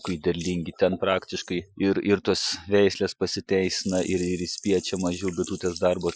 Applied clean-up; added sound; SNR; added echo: classical method Wiener filter.